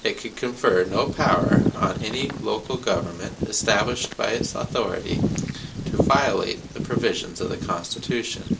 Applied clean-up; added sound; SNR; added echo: none; Bird vocalization, bird call, bird song; 2 dB; reverberation time 0.2 s.